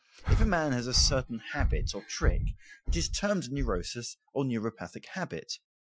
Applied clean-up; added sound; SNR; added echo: classical method Wiener filter.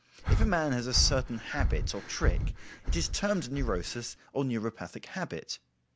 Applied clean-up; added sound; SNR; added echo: none; Breathing; -2 dB; none.